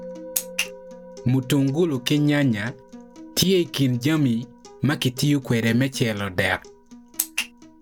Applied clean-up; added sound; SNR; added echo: none; Musical instrument + Acoustic guitar; 19 dB; none.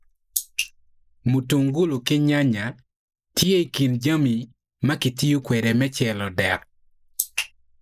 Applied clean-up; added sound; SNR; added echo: neural mask model Resemble Enhance denoiser.